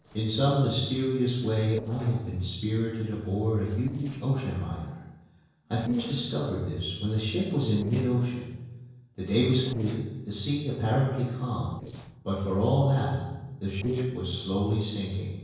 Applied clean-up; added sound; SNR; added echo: neural separator model SepFormer DNS4.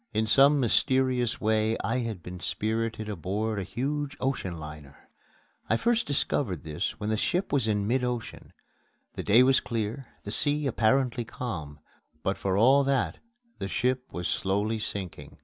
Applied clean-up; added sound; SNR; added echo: none; none; none; none.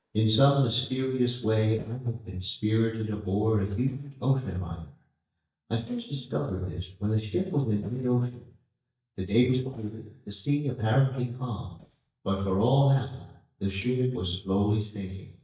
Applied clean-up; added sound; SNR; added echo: neural mask model DeepFilterNet 3.